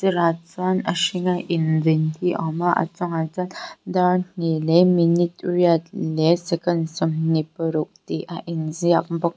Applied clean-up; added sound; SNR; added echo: none; none; none; none.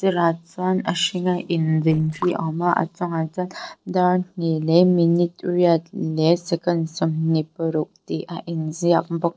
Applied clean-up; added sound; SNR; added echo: neural separator model SepFormer DNS4.